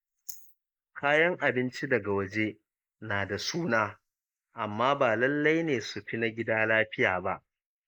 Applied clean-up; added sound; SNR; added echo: neural mask model Resemble Enhance denoiser.